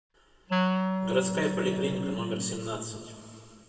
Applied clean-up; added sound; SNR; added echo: none; Wind instrument, woodwind instrument; -2 dB; reverberation time 2.1 s.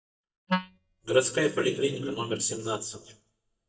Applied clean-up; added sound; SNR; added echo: neural mask model DeepFilterNet 3.